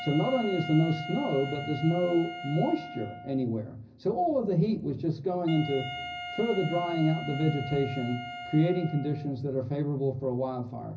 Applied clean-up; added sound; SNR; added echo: none; Wind instrument, woodwind instrument; 12 dB; reverberation time 0.4 s.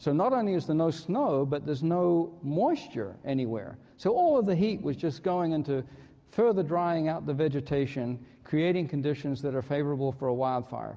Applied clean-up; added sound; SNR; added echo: none; none; none; none.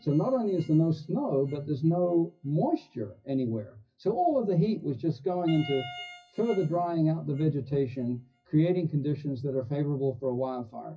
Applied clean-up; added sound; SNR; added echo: classical method WPE with log-MMSE.